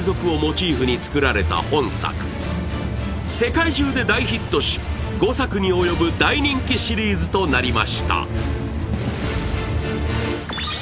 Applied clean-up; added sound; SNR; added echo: none; none; none; none.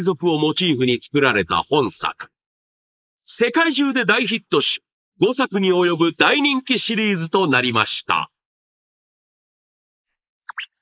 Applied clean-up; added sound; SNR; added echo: neural mask model Resemble Enhance denoiser.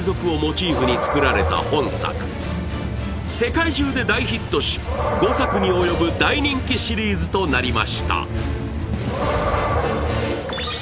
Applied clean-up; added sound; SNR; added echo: none; Animal; 7 dB; none.